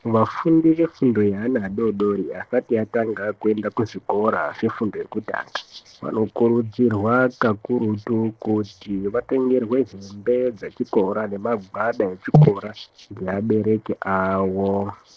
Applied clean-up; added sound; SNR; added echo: neural separator model SepFormer DNS4.